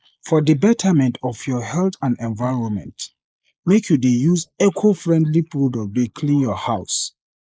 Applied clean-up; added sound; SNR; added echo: neural mask model Resemble Enhance denoiser.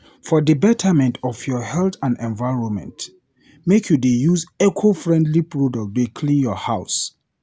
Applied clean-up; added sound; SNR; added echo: none; none; none; none.